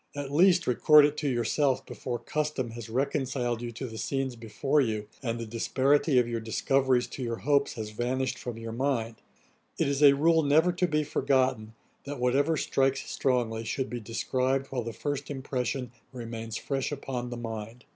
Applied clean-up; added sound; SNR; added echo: none; none; none; none.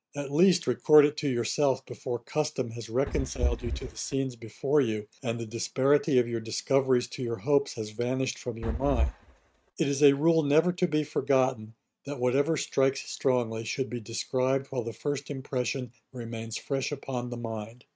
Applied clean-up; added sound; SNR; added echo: neural mask model RNNoise.